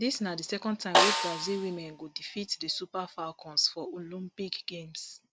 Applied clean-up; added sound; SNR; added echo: none; Snare drum; -3 dB; none.